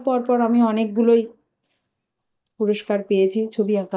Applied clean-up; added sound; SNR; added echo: neural mask model DeepFilterNet 3.